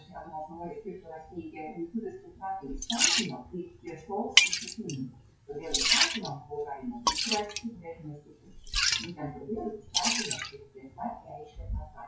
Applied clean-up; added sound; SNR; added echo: classical method WPE with log-MMSE.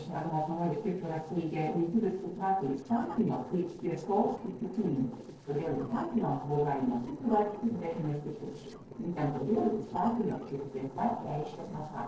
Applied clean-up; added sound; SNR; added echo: neural separator model SepFormer DNS4.